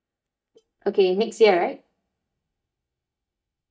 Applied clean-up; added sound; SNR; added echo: neural mask model DeepFilterNet 3.